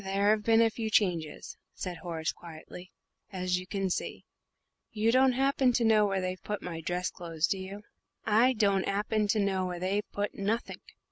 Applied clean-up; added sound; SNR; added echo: none; none; none; none.